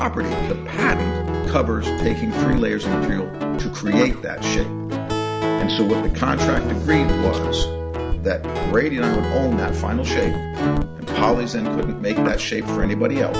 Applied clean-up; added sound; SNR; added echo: none; Guitar; -1 dB; none.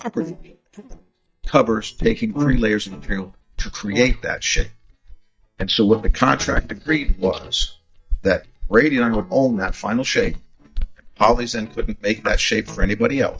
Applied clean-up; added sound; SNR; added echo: neural mask model DeepFilterNet 3.